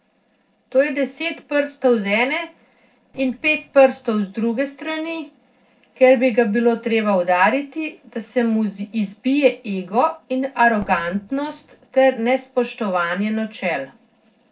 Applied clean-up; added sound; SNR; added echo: neural separator model SepFormer DNS4.